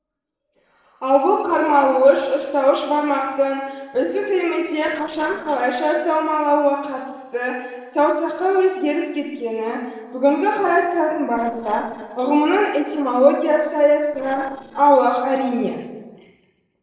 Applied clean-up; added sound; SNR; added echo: neural separator model SepFormer DNS4.